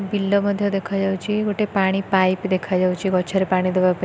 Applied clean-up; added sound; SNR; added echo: none; none; none; none.